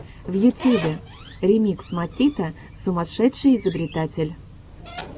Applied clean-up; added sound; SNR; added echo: none; Squeak / Slam; 18 dB; none.